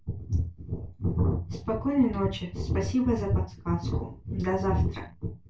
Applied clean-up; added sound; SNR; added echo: none; none; none; reverberation time 0.2 s.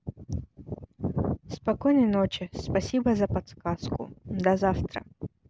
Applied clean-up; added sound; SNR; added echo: none; none; none; none.